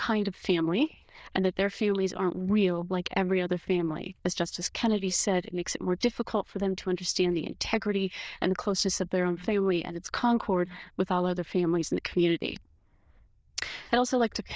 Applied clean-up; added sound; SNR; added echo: neural diffusion model UNIVERSE++.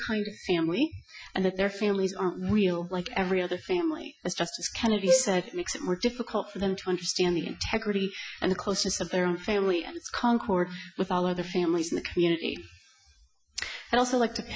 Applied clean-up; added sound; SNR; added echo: classical method Wiener filter.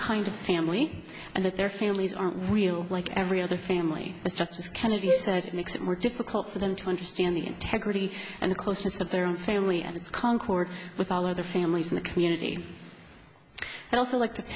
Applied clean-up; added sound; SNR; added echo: none; Wind instrument, woodwind instrument; 1 dB; none.